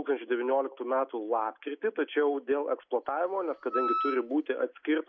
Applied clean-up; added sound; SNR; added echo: none; Wind instrument, woodwind instrument; 5 dB; none.